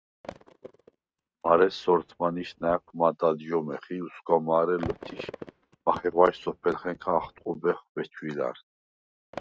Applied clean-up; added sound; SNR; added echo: neural mask model RNNoise.